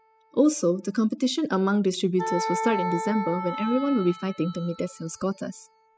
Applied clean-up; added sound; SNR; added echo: classical method spectral subtraction.